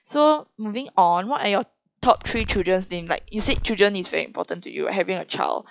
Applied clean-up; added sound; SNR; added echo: classical method log-MMSE.